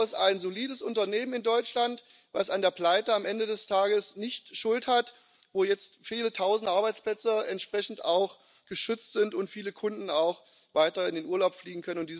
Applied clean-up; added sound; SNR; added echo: none; none; none; none.